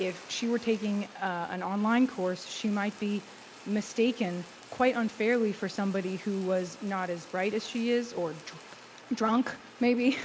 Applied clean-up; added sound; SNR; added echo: none; Fire; 19 dB; none.